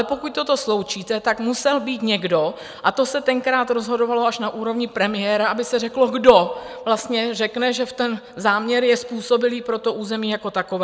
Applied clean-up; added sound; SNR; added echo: none; none; none; none.